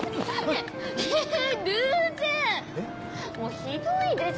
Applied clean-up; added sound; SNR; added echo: none; Wind instrument, woodwind instrument; 11 dB; none.